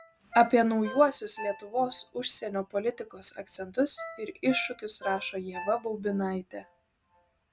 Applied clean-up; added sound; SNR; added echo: none; Ringtone; 16 dB; none.